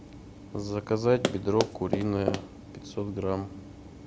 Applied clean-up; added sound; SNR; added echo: none; Run; 2 dB; none.